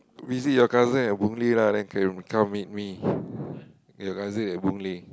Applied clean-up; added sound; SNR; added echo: none; none; none; none.